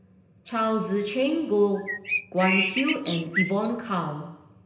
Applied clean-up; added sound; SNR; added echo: none; Bird; 3 dB; reverberation time 0.9 s.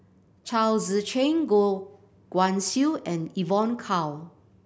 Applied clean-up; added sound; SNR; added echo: none; none; none; none.